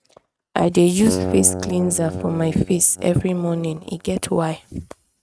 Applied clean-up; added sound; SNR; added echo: neural mask model RNNoise.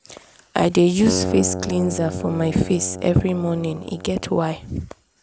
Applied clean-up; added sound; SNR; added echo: none; Keyboard (musical); 9 dB; none.